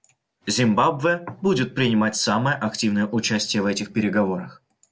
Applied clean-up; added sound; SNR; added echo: none; none; none; none.